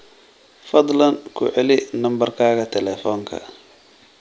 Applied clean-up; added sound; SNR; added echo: none; none; none; none.